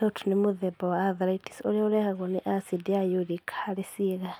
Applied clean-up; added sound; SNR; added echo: none; none; none; none.